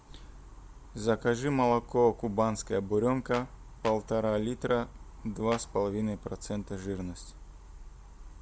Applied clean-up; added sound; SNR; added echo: none; Clapping; 16 dB; none.